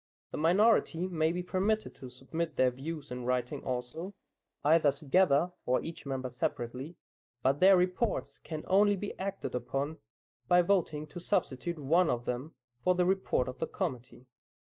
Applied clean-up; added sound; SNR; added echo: neural mask model DeepFilterNet 3.